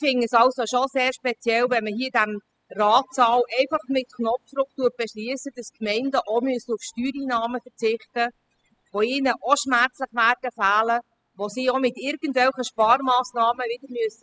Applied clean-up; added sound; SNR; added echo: classical method spectral subtraction.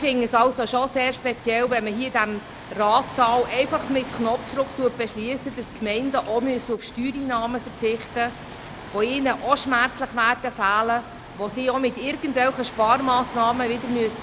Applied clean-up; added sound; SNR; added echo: none; Waves, surf; 15 dB; none.